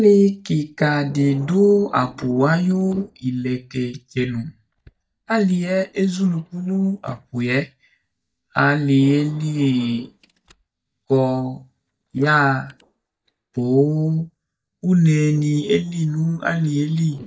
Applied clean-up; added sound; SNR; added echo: neural mask model DeepFilterNet 3.